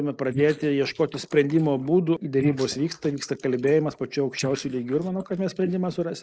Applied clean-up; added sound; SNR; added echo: neural mask model Resemble Enhance denoiser.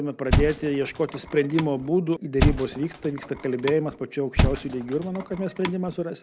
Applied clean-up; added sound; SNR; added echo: none; Thump, thud; 2 dB; none.